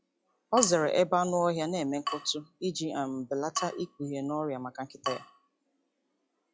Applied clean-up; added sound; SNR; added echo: classical method log-MMSE.